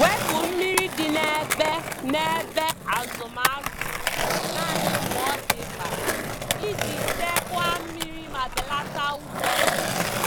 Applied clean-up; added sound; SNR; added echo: none; Skateboard; -1 dB; none.